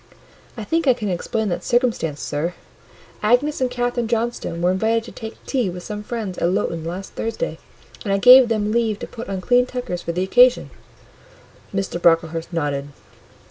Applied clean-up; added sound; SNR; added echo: none; none; none; none.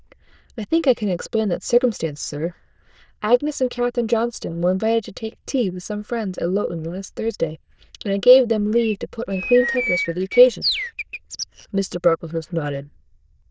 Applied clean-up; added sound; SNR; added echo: neural diffusion model UNIVERSE++.